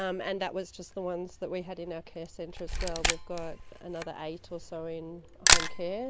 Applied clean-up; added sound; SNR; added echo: none; Camera; -5 dB; none.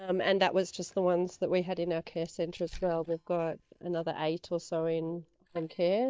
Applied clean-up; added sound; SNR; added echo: neural mask model DeepFilterNet 3.